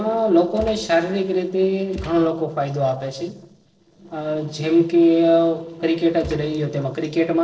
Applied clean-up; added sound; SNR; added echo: neural separator model SepFormer DNS4.